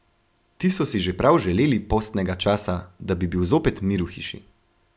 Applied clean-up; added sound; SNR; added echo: none; none; none; none.